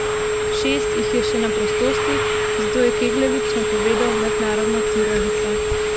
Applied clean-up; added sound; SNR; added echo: none; Telephone; -5 dB; none.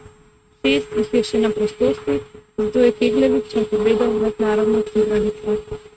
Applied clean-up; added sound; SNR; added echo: neural mask model RNNoise.